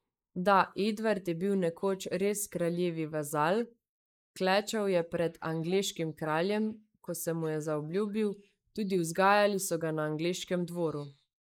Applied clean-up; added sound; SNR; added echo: neural mask model Resemble Enhance denoiser.